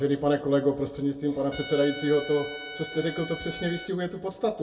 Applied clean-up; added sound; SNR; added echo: none; Trumpet; 12 dB; reverberation time 0.2 s.